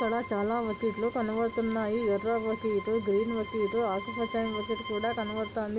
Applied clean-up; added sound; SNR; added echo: none; Bowed string instrument; 11 dB; none.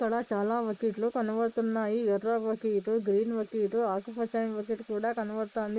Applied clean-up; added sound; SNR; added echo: neural mask model Resemble Enhance denoiser.